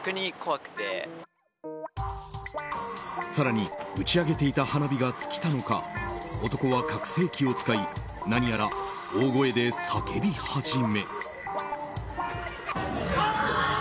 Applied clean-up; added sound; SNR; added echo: none; Guitar; 13 dB; none.